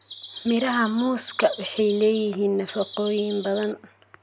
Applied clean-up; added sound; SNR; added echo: none; Bird vocalization, bird call, bird song; 14 dB; none.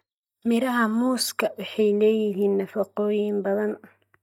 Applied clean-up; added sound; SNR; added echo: neural mask model DeepFilterNet 3.